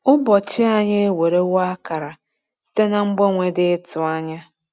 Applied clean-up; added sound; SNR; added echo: none; none; none; none.